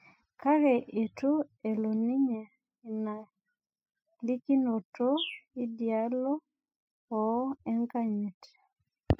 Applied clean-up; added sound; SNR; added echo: classical method spectral subtraction.